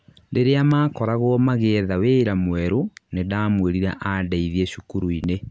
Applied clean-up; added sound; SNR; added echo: none; none; none; none.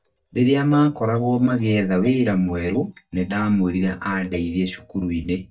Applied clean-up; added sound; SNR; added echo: neural mask model DeepFilterNet 3.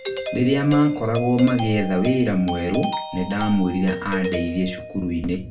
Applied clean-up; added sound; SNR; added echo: none; Doorbell; 9 dB; reverberation time 0.3 s.